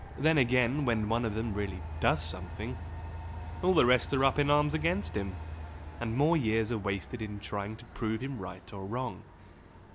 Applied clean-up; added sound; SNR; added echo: none; Train; 10 dB; none.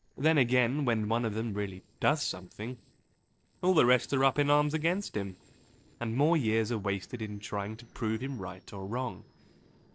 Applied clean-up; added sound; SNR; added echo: neural separator model SepFormer DNS4.